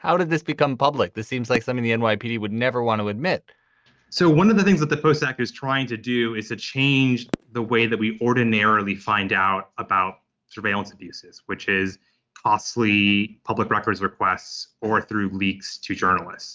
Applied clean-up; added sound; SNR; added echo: neural mask model RNNoise.